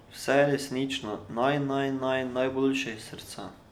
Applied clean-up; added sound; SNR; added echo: none; none; none; none.